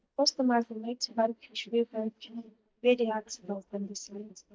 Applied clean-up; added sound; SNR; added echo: neural mask model DeepFilterNet 3.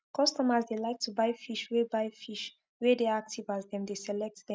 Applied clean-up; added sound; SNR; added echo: none; none; none; none.